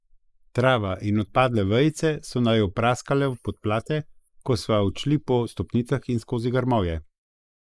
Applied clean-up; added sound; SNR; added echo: neural mask model Resemble Enhance denoiser.